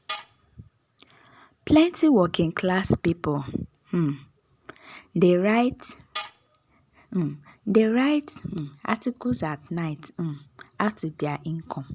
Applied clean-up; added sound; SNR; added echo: none; Tools; 19 dB; none.